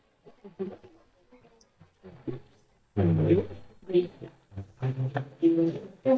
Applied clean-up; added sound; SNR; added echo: neural mask model DeepFilterNet 3.